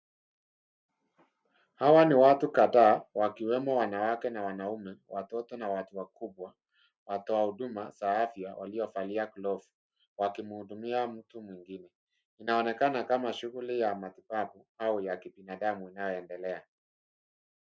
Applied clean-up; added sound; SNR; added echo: none; none; none; none.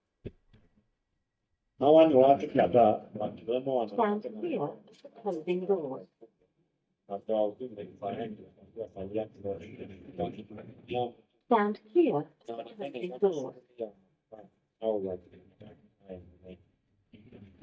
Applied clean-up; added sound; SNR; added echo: neural mask model DeepFilterNet 3.